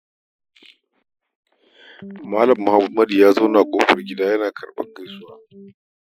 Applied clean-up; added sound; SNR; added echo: classical method Wiener filter.